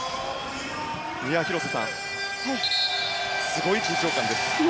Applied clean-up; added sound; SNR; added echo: none; Waves, surf; 17 dB; none.